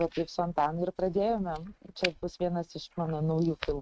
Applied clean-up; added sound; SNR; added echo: neural mask model RNNoise.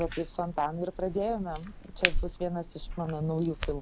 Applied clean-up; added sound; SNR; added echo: none; Crack; 3 dB; none.